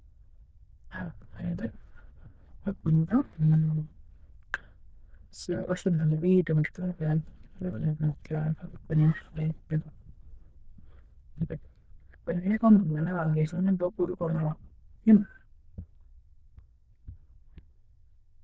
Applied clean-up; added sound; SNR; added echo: neural diffusion model UNIVERSE++.